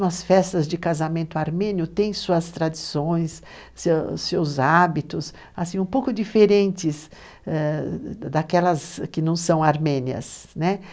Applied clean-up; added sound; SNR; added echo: none; none; none; none.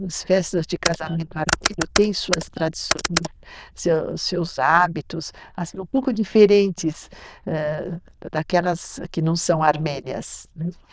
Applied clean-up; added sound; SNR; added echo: neural diffusion model UNIVERSE++.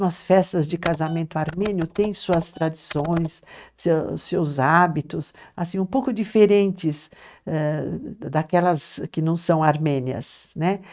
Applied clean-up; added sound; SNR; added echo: neural mask model RNNoise.